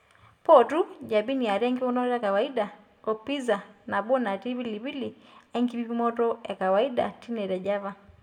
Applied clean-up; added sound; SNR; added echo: none; none; none; reverberation time 0.5 s.